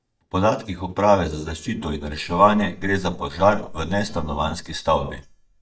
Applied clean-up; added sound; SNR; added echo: neural mask model DeepFilterNet 3.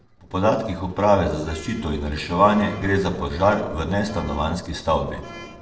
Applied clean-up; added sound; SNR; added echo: neural separator model SepFormer DNS4.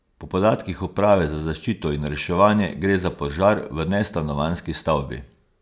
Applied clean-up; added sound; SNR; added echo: none; none; none; none.